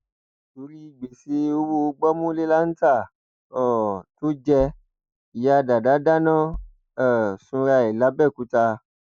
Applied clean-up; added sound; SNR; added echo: neural mask model DeepFilterNet 3.